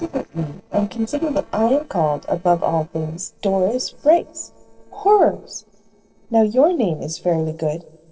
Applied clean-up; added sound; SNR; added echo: neural separator model SepFormer DNS4.